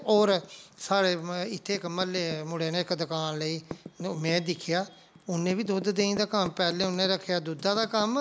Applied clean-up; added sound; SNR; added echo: none; Typing; 18 dB; none.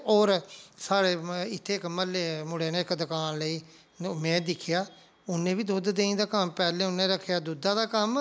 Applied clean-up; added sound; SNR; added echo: none; none; none; none.